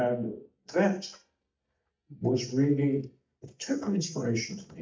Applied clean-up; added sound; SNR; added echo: neural mask model DeepFilterNet 3.